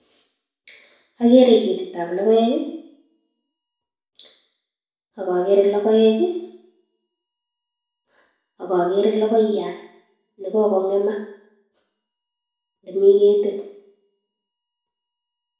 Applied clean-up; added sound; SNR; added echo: none; none; none; reverberation time 0.7 s.